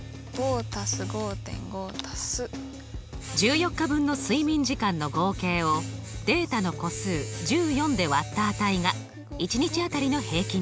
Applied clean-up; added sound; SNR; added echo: none; Domestic sounds, home sounds; 10 dB; none.